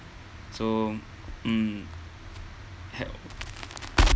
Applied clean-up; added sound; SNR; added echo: none; Crackle; -3 dB; none.